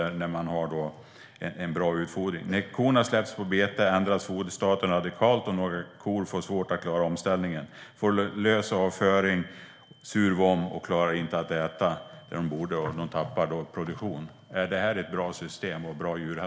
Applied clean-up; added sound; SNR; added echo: none; none; none; none.